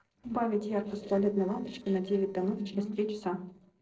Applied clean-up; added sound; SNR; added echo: neural separator model SepFormer DNS4.